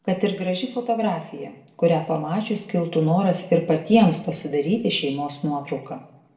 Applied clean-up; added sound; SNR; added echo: none; none; none; reverberation time 0.7 s.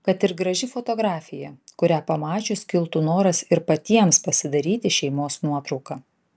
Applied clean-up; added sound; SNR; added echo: none; none; none; none.